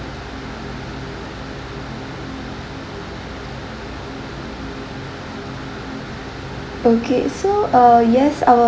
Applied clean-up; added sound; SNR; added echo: none; none; none; none.